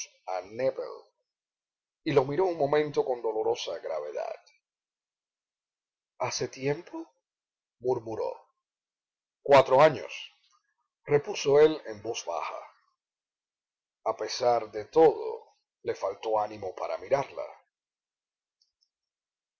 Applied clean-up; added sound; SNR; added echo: none; none; none; none.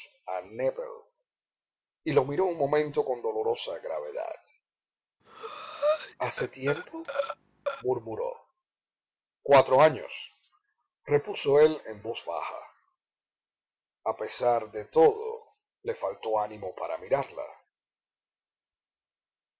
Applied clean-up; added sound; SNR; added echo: none; Breathing; 4 dB; none.